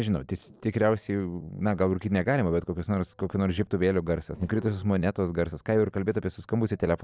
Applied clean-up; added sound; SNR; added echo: neural separator model SepFormer DNS4.